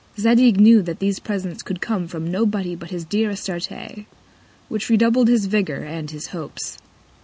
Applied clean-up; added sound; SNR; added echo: none; none; none; none.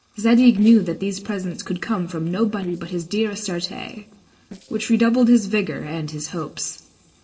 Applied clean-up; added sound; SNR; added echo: neural separator model SepFormer DNS4.